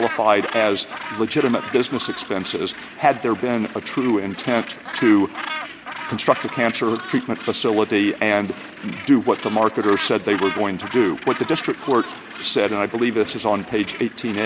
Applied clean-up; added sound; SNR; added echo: none; Gull, seagull; 12 dB; none.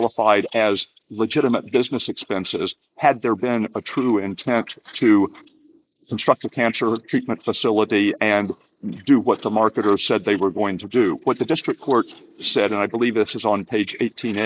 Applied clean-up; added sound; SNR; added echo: neural mask model Resemble Enhance denoiser.